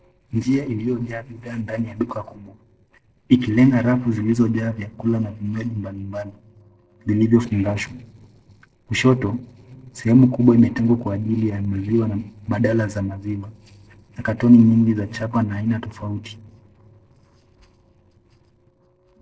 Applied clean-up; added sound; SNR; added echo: neural separator model SepFormer DNS4.